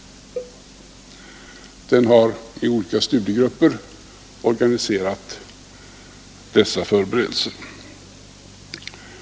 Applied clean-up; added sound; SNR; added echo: none; Cowbell; 18 dB; none.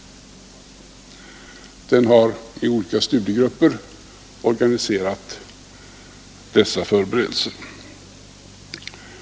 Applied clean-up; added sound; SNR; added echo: none; none; none; none.